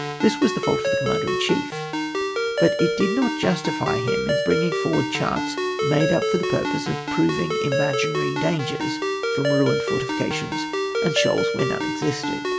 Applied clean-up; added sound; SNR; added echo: none; Ringtone; 0 dB; none.